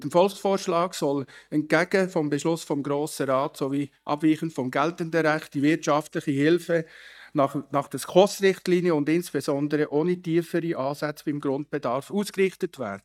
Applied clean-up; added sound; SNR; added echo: neural mask model DeepFilterNet 3.